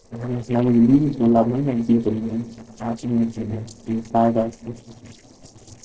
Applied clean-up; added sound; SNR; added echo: neural separator model SepFormer DNS4.